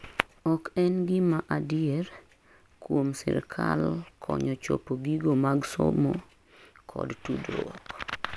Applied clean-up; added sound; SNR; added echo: none; none; none; none.